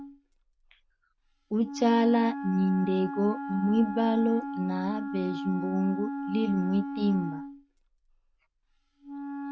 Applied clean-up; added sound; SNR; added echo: none; Wind instrument, woodwind instrument; 8 dB; none.